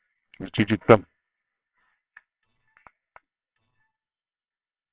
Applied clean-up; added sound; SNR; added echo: neural separator model SepFormer WHAMR!.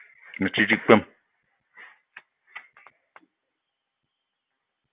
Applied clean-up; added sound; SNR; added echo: none; none; none; none.